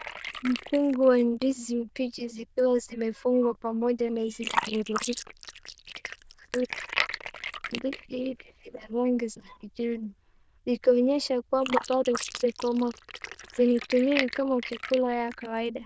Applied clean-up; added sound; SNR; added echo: neural diffusion model UNIVERSE++.